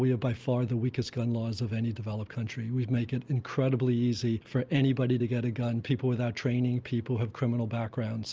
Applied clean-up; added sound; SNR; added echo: none; none; none; none.